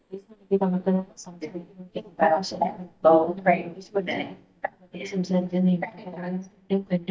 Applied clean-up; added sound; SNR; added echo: neural mask model DeepFilterNet 3.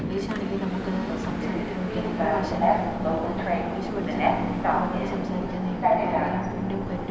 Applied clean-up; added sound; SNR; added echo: none; Subway, metro, underground; -4 dB; reverberation time 2.5 s.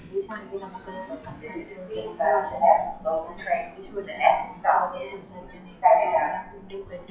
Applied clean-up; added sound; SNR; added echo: classical method WPE with log-MMSE.